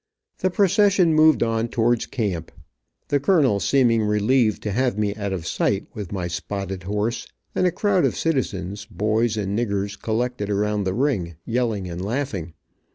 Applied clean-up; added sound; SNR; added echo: none; none; none; none.